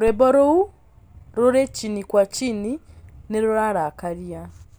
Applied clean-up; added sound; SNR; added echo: none; none; none; none.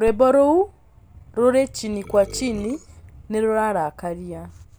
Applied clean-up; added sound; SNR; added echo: none; Burping, eructation; 18 dB; none.